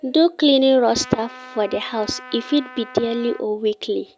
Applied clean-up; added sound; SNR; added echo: none; Trumpet; 19 dB; none.